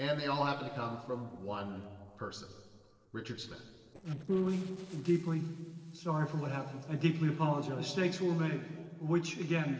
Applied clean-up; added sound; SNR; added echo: neural separator model SepFormer DNS4.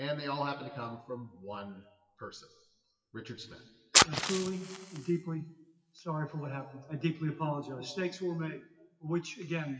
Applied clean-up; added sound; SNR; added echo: classical method WPE with log-MMSE.